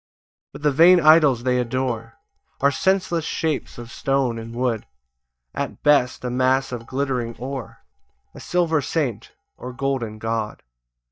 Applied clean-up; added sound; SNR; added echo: neural mask model DeepFilterNet 3.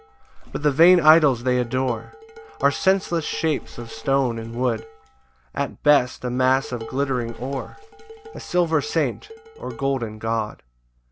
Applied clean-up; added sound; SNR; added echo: none; Dishes, pots, and pans + Bathtub (filling or washing) / Water / Splash, splatter; 17 dB; none.